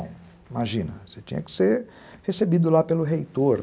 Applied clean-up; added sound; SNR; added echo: none; none; none; none.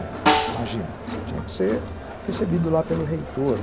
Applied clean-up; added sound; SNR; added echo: none; Snare drum + Crowd; 1 dB; none.